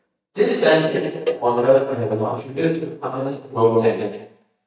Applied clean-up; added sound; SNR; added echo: neural mask model DeepFilterNet 3.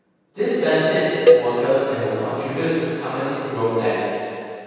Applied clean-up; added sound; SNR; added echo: none; Cowbell; -1 dB; reverberation time 2.2 s.